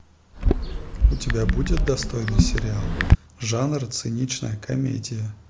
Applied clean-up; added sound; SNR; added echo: none; Chatter / Chirp, tweet / Car passing by / Typing; -5 dB; none.